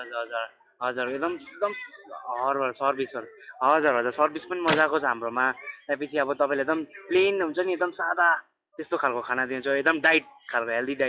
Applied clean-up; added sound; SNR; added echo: classical method log-MMSE.